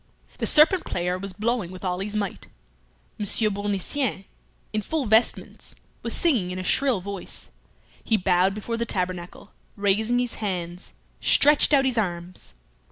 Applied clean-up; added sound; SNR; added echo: none; none; none; none.